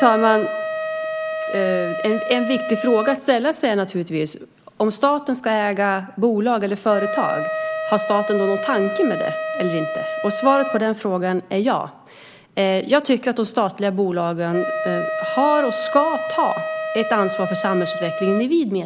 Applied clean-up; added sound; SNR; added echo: none; Wind instrument, woodwind instrument; 7 dB; none.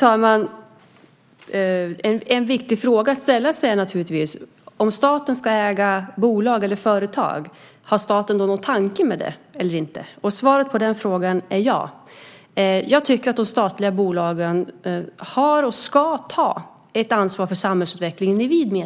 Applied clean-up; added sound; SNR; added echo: none; none; none; none.